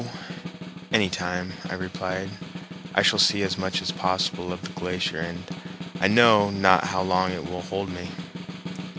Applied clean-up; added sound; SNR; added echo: none; Snare drum; 9 dB; none.